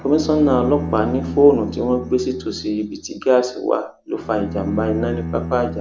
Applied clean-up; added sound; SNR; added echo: none; Bowed string instrument; 9 dB; none.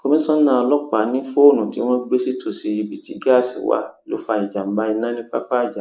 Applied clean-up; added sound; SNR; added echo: neural mask model Resemble Enhance denoiser.